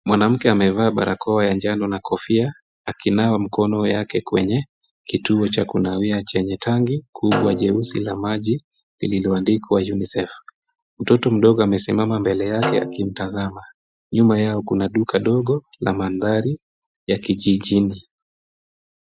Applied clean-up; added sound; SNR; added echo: classical method Wiener filter.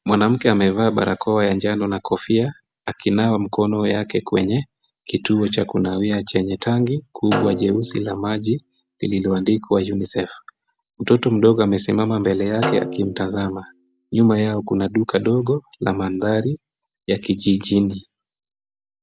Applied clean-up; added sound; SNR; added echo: none; Snare drum; 10 dB; none.